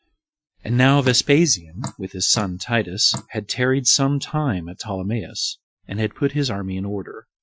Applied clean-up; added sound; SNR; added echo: classical method Wiener filter.